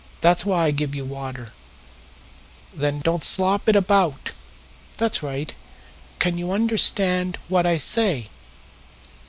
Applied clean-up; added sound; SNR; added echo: none; none; none; none.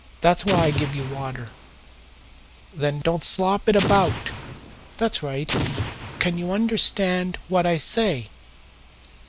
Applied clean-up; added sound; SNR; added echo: none; Explosion; 6 dB; none.